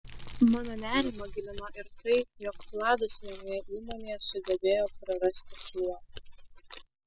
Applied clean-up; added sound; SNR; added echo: classical method spectral subtraction.